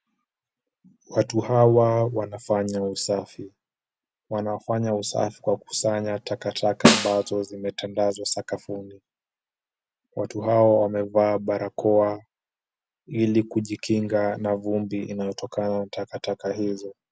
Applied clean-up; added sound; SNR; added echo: none; Snare drum; -2 dB; none.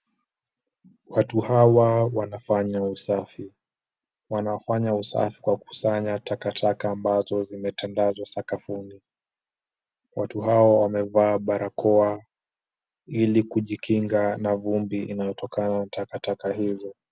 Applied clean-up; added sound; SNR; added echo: none; none; none; none.